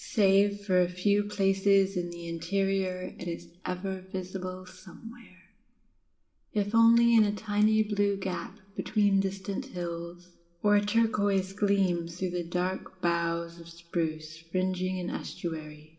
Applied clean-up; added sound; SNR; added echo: none; none; none; reverberation time 0.8 s.